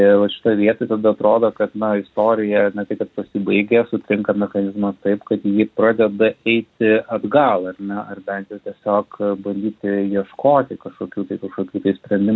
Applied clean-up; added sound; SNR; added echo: none; none; none; none.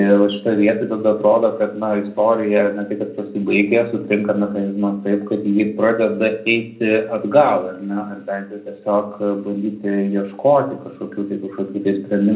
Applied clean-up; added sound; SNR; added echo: none; none; none; reverberation time 0.5 s.